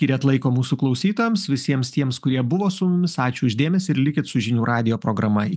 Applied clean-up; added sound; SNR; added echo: none; none; none; none.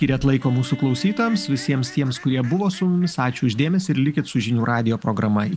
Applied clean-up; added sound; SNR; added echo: none; Bowed string instrument + Fowl; 20 dB; none.